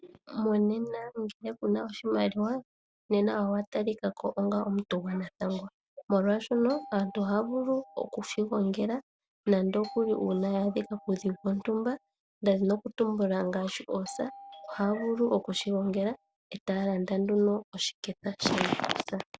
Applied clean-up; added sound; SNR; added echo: none; Doorbell; 20 dB; none.